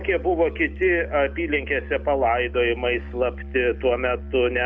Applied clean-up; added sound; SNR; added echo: none; Musical instrument; 12 dB; none.